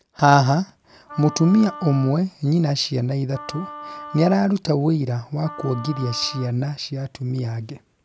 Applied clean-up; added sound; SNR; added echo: none; Wind instrument, woodwind instrument; 17 dB; none.